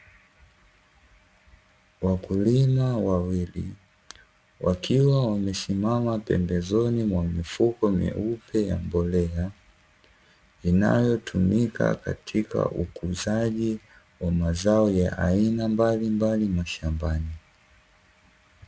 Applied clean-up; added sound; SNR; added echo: none; none; none; none.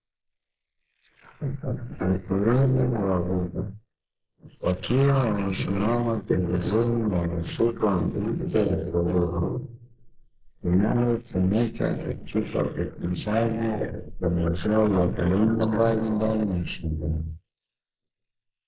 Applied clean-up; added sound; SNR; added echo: neural mask model Resemble Enhance denoiser.